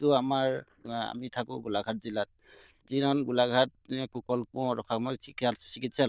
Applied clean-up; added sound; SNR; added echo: neural diffusion model UNIVERSE++.